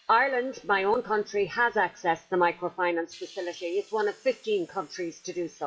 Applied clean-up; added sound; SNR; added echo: classical method WPE with log-MMSE.